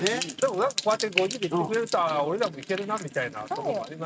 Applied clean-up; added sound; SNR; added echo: neural mask model RNNoise.